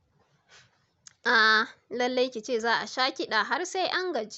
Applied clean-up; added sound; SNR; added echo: none; none; none; none.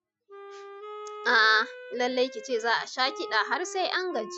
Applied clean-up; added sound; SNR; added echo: classical method Wiener filter.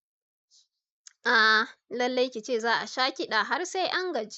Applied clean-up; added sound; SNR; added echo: neural mask model Resemble Enhance denoiser.